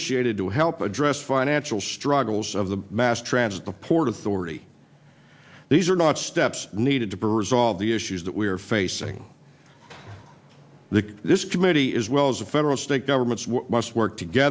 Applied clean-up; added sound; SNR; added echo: none; none; none; none.